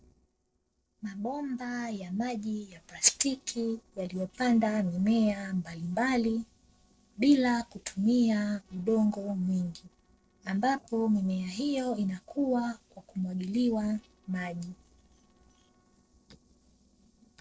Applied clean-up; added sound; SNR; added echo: neural separator model SepFormer DNS4.